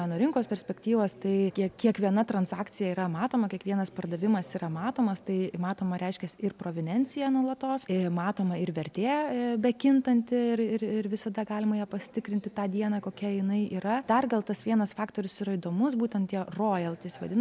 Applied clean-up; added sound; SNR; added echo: none; none; none; none.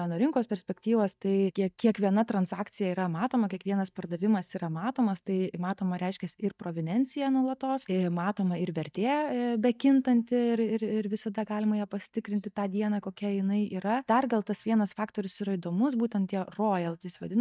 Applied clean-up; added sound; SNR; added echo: neural mask model DeepFilterNet 3.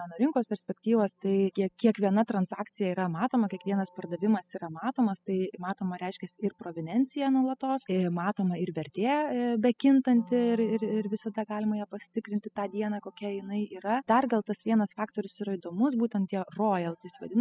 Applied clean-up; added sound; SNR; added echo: classical method spectral subtraction.